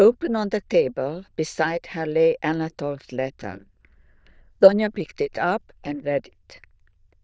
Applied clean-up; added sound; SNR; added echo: neural diffusion model UNIVERSE++.